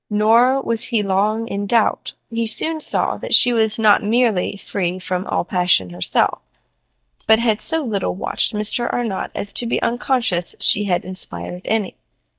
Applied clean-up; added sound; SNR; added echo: neural mask model DeepFilterNet 3.